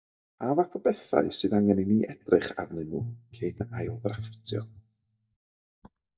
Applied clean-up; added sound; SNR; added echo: neural mask model DeepFilterNet 3.